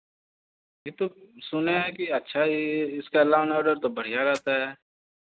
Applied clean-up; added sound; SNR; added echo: neural mask model RNNoise.